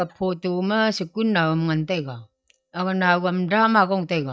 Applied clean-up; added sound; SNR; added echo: neural mask model DeepFilterNet 3.